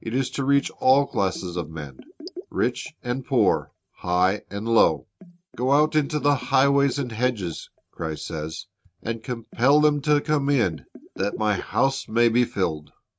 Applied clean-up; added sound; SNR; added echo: neural mask model RNNoise.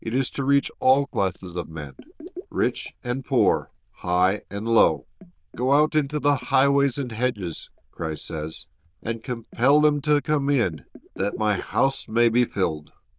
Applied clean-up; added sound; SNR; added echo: neural diffusion model UNIVERSE++.